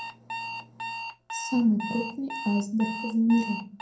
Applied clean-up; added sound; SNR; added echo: none; Alarm; 9 dB; reverberation time 0.5 s.